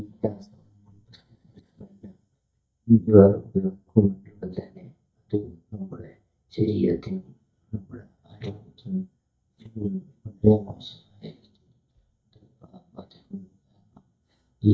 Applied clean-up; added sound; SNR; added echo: neural mask model DeepFilterNet 3.